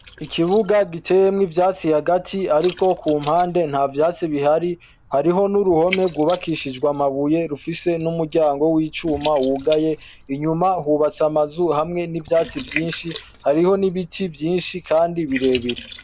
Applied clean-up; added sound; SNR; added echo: none; Liquid; 19 dB; none.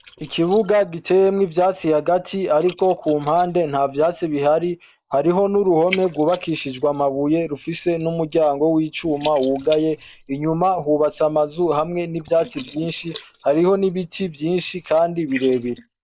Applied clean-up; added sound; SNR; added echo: neural mask model Resemble Enhance denoiser.